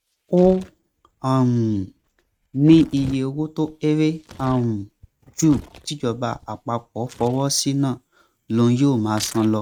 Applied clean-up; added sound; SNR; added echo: neural mask model RNNoise.